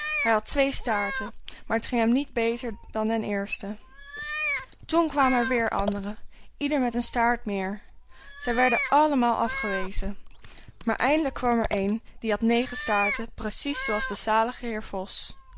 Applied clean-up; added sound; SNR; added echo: none; Meow + Scissors; 10 dB; none.